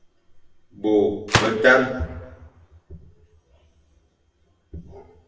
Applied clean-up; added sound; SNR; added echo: none; Gunshot, gunfire; 6 dB; reverberation time 0.8 s.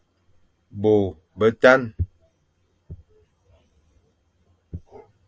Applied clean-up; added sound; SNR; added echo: none; none; none; none.